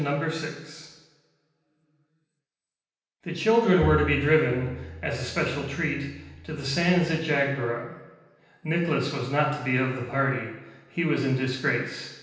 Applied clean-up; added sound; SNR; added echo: none; Bowed string instrument; 10 dB; reverberation time 0.9 s.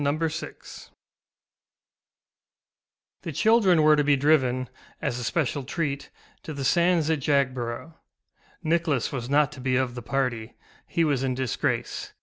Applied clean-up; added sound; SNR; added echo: none; none; none; none.